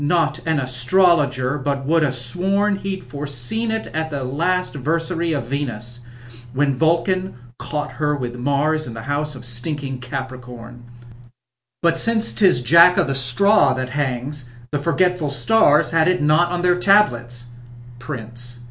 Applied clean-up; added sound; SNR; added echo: none; none; none; none.